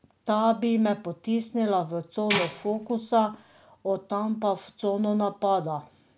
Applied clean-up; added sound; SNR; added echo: none; Tambourine; -4 dB; none.